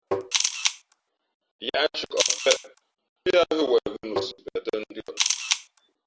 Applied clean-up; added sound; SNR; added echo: none; Tap + Camera; 0 dB; none.